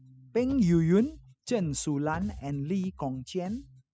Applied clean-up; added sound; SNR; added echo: classical method spectral subtraction.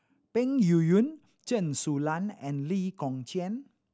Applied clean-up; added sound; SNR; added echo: none; none; none; none.